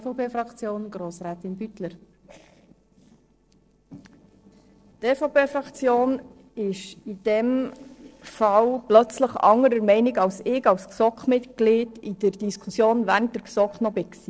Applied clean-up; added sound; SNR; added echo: neural separator model SepFormer DNS4.